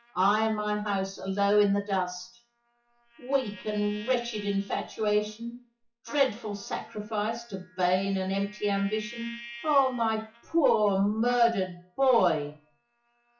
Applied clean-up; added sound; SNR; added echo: classical method WPE with log-MMSE.